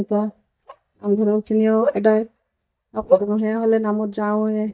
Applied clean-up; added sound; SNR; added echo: neural mask model DeepFilterNet 3.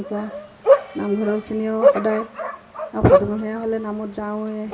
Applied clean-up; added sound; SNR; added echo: none; Bark; -2 dB; reverberation time 0.9 s.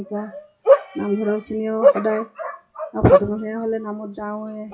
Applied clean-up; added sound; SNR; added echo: classical method WPE with log-MMSE.